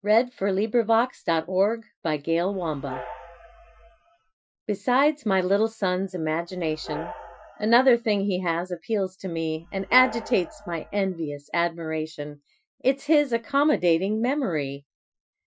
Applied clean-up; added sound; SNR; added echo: classical method Wiener filter.